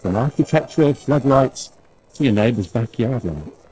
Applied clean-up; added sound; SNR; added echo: neural separator model SepFormer DNS4.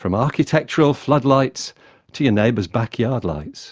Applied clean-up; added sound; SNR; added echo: none; none; none; none.